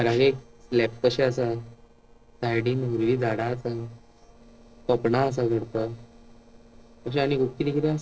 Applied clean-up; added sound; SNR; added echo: neural separator model SepFormer DNS4.